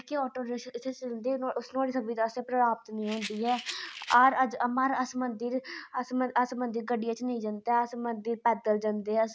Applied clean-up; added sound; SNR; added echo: none; Rattle; 13 dB; none.